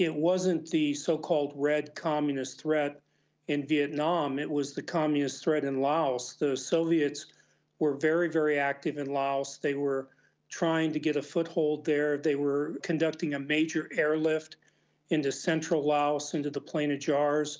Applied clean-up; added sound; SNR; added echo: none; none; none; none.